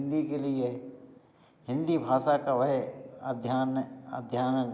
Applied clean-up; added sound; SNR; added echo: none; none; none; none.